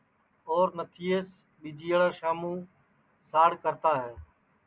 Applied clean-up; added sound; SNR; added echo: none; none; none; none.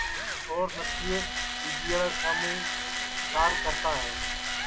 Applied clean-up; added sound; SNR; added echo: none; Bird + Tools; -2 dB; none.